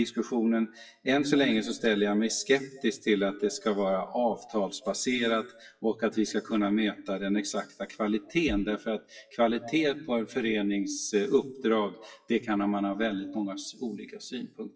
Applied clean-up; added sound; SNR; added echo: classical method WPE with log-MMSE.